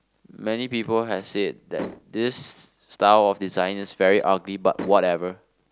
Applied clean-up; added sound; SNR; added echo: none; Slam; 18 dB; none.